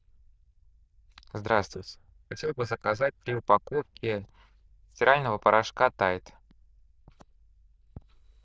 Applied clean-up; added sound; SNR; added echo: neural diffusion model UNIVERSE++.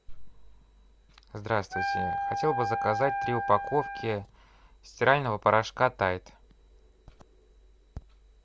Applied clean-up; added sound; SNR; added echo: none; Wind instrument, woodwind instrument; 2 dB; none.